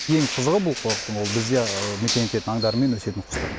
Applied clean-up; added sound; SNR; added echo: none; Crushing; 7 dB; none.